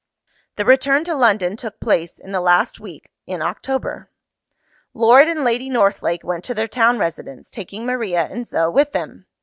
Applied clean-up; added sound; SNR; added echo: none; none; none; none.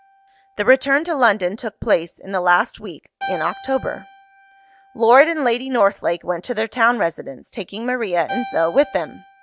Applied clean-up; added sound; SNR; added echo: none; Keyboard (musical); 18 dB; none.